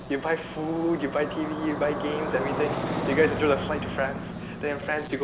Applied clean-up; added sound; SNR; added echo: none; Motorcycle; 4 dB; none.